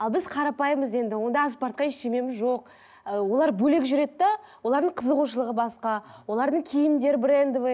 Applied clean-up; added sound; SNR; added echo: none; none; none; none.